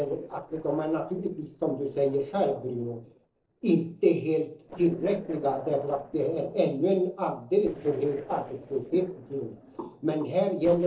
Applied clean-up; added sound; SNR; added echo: neural separator model SepFormer DNS4.